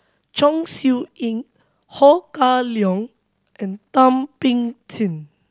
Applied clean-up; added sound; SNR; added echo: none; none; none; none.